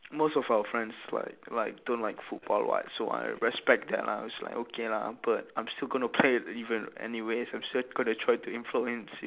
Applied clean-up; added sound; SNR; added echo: none; none; none; none.